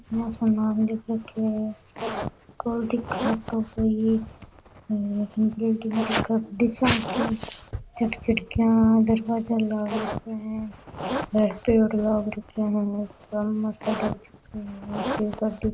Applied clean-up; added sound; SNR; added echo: none; Zipper (clothing); 11 dB; none.